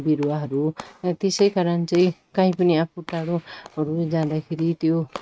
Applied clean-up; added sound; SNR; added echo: neural mask model RNNoise.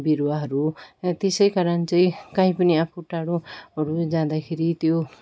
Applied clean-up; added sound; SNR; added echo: none; none; none; none.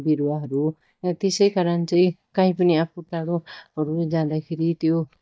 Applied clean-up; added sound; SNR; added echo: neural mask model DeepFilterNet 3.